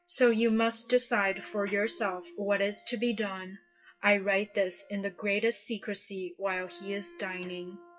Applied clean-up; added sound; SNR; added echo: classical method WPE with log-MMSE.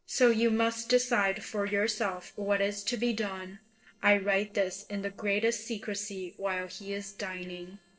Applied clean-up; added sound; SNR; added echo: neural separator model SepFormer DNS4.